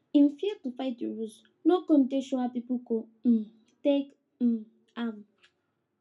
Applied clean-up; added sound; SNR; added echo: none; none; none; reverberation time 0.2 s.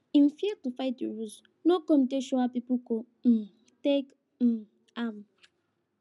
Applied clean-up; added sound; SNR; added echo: none; none; none; none.